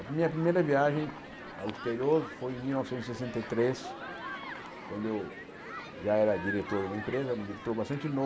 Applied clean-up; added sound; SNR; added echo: none; Human group actions; 11 dB; none.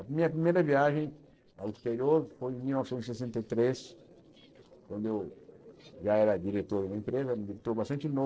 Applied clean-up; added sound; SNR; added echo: neural separator model SepFormer DNS4.